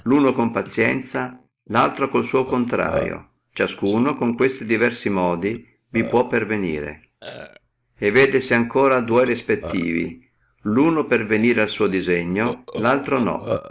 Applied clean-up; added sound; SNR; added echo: neural mask model Resemble Enhance denoiser.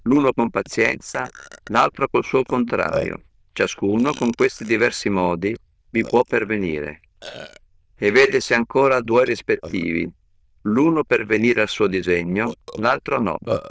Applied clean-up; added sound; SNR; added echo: neural diffusion model UNIVERSE++.